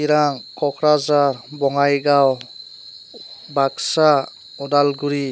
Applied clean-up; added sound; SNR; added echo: none; none; none; none.